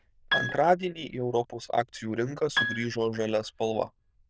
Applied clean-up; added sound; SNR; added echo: neural diffusion model UNIVERSE++.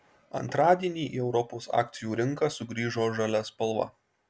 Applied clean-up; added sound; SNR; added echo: none; none; none; none.